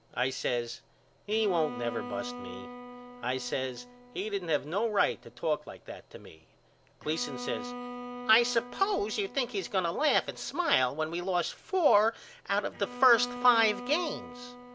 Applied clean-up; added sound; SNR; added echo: none; Bowed string instrument; 13 dB; none.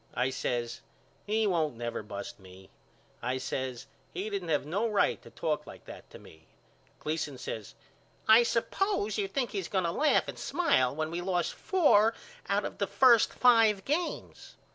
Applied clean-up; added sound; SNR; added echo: none; none; none; none.